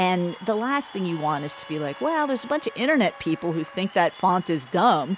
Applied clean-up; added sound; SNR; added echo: none; Trumpet + Applause / Cheering; 19 dB; none.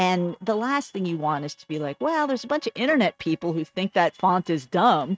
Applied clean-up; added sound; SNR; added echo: neural mask model RNNoise.